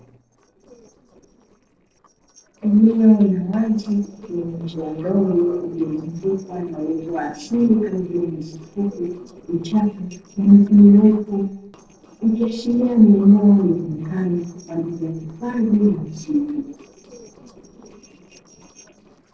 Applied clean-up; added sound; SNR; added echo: neural separator model SepFormer DNS4.